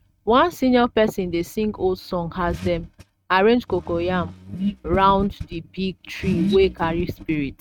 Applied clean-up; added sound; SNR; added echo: neural mask model RNNoise.